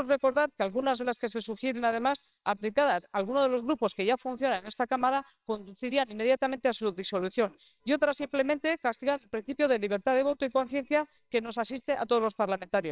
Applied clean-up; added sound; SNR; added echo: neural separator model SepFormer WHAMR!.